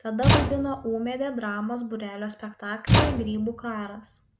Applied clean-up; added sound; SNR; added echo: none; Slam / Tools; -4 dB; none.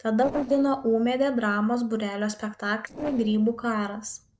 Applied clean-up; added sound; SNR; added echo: neural separator model SepFormer DNS4.